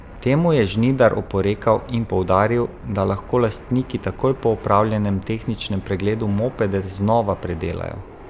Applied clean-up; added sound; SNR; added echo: none; Fixed-wing aircraft, airplane; 18 dB; none.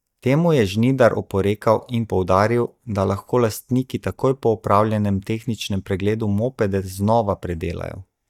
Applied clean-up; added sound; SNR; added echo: neural mask model DeepFilterNet 3.